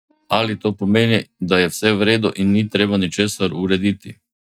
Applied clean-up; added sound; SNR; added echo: neural mask model DeepFilterNet 3.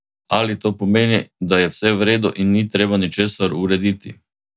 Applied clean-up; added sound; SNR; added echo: none; none; none; none.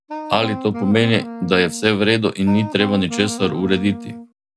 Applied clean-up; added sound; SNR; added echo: none; Wind instrument, woodwind instrument; 11 dB; none.